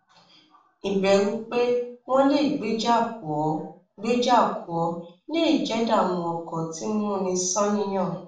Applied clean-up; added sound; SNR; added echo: none; none; none; reverberation time 0.5 s.